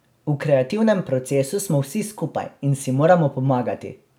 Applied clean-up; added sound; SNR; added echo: none; none; none; none.